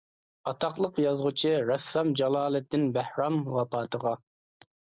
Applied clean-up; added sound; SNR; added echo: none; none; none; none.